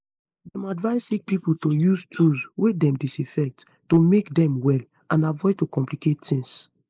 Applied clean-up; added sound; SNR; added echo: neural mask model Resemble Enhance denoiser.